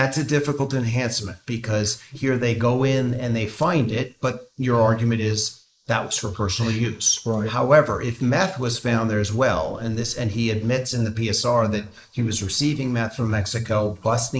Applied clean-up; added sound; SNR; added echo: neural mask model Resemble Enhance denoiser.